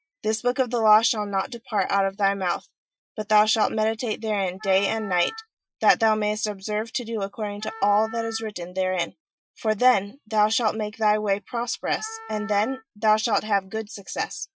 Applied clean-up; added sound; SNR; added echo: classical method Wiener filter.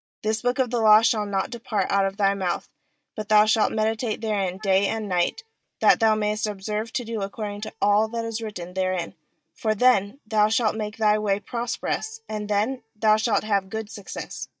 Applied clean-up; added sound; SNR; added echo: neural mask model DeepFilterNet 3.